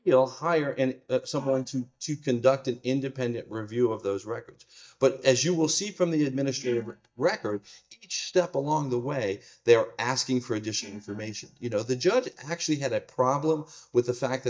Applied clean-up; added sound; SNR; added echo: neural mask model DeepFilterNet 3.